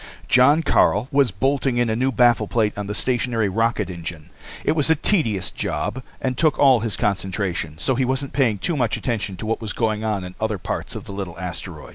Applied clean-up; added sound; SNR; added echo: none; none; none; none.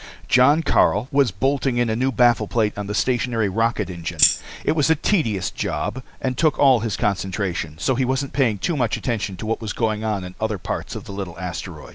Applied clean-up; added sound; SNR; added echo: none; Tambourine; 2 dB; none.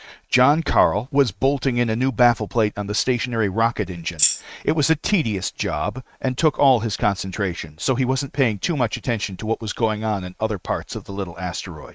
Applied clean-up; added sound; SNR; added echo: neural mask model RNNoise.